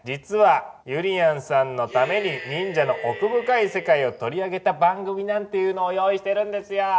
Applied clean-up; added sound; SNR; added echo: none; Cheering; 14 dB; none.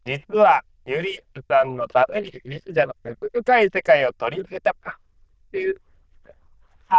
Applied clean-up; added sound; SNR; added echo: neural diffusion model UNIVERSE++.